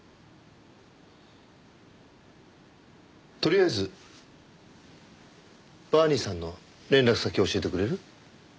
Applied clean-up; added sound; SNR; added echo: none; none; none; none.